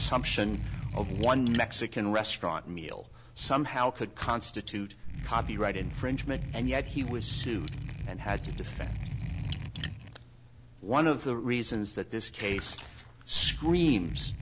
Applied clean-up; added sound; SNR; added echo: none; Liquid; 6 dB; none.